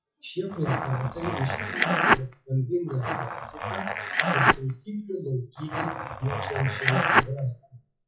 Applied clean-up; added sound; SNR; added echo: classical method WPE with log-MMSE.